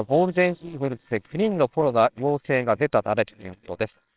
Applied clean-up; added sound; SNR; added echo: neural separator model SepFormer WHAMR!.